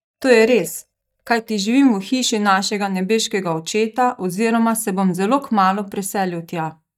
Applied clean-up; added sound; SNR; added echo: neural mask model DeepFilterNet 3.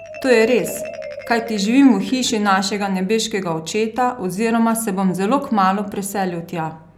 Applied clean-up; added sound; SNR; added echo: none; Marimba, xylophone; 19 dB; none.